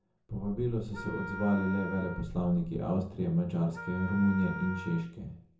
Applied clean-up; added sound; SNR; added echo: none; Wind instrument, woodwind instrument; 12 dB; reverberation time 0.5 s.